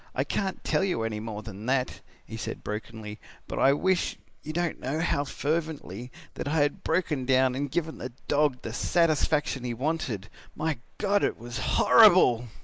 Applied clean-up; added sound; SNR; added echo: neural mask model Resemble Enhance denoiser.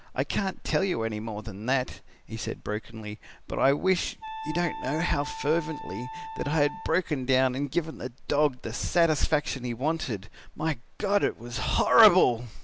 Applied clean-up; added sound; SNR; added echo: none; Wind instrument, woodwind instrument; 12 dB; none.